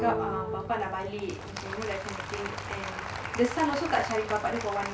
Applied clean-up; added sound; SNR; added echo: none; Applause; 6 dB; none.